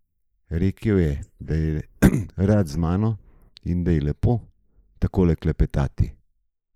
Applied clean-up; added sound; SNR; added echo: neural mask model Resemble Enhance denoiser.